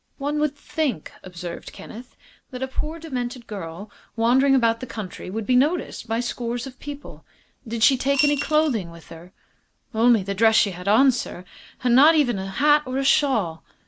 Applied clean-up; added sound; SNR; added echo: none; Coin (dropping) / Glass; 6 dB; none.